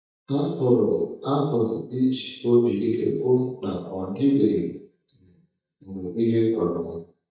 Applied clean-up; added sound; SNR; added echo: neural mask model DeepFilterNet 3.